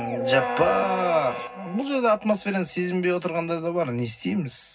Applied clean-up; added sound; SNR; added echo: none; none; none; reverberation time 0.4 s.